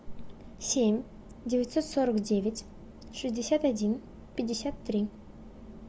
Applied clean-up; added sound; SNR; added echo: none; none; none; none.